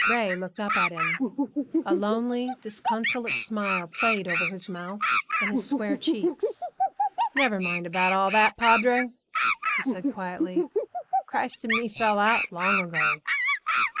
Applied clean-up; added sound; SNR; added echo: neural mask model Resemble Enhance denoiser.